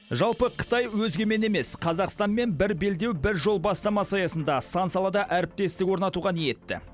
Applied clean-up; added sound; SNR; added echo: none; none; none; none.